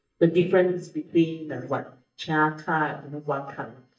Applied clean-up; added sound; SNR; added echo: neural mask model DeepFilterNet 3.